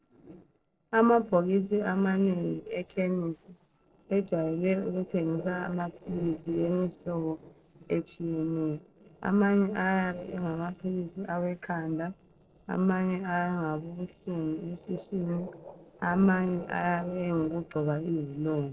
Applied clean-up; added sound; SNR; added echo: neural separator model SepFormer DNS4.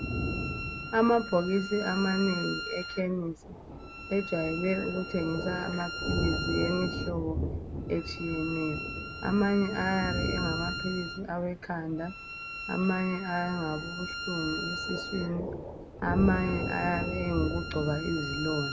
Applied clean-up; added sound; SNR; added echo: none; Bowed string instrument + Thunder; 4 dB; none.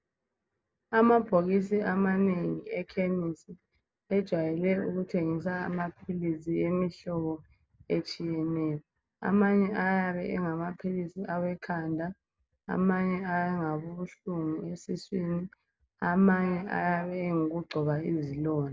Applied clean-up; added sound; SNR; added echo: none; none; none; none.